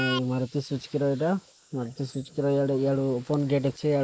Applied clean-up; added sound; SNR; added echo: neural mask model Resemble Enhance denoiser.